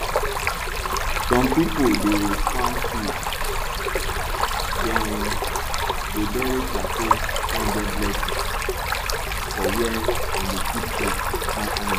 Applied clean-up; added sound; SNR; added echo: none; Stream; -5 dB; none.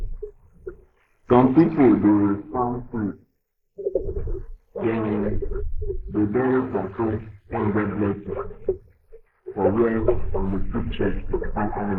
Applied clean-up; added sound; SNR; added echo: neural mask model Resemble Enhance denoiser.